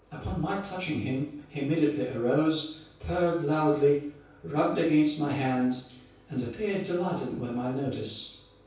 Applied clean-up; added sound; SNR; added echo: none; none; none; reverberation time 0.6 s.